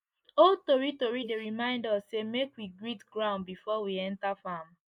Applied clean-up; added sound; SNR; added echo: neural mask model Resemble Enhance denoiser.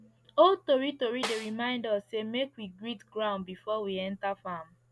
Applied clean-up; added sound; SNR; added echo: none; Snare drum; 11 dB; none.